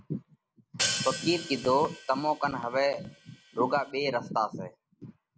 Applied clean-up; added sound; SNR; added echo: none; Hi-hat; 7 dB; none.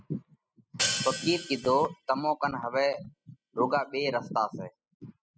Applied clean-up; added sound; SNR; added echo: classical method spectral subtraction.